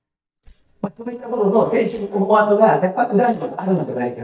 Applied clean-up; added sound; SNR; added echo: neural mask model DeepFilterNet 3.